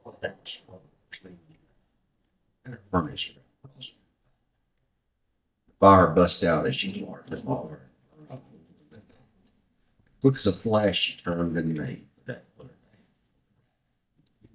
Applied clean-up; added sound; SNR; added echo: neural mask model DeepFilterNet 3.